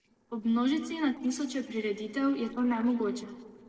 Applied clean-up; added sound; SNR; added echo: neural separator model SepFormer DNS4.